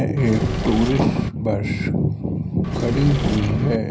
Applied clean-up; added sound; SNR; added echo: none; Engine / Mechanisms; 6 dB; reverberation time 0.4 s.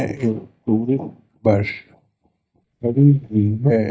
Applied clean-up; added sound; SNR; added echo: neural mask model DeepFilterNet 3.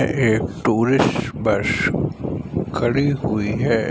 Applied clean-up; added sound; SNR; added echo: none; none; none; none.